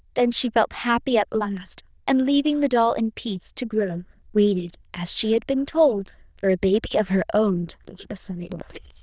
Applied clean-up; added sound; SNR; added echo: neural diffusion model UNIVERSE++.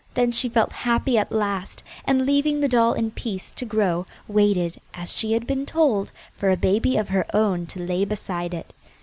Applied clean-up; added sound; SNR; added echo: none; none; none; none.